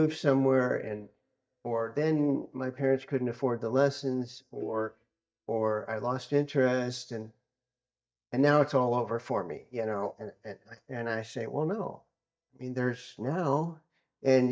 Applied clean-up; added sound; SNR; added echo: neural mask model DeepFilterNet 3.